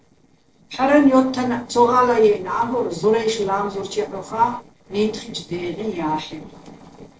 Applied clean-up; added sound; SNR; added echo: neural separator model SepFormer DNS4.